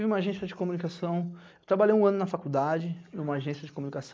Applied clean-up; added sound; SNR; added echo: neural mask model Resemble Enhance denoiser.